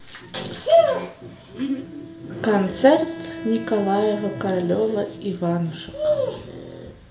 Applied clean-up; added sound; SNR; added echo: none; Wind instrument, woodwind instrument; 16 dB; reverberation time 1.7 s.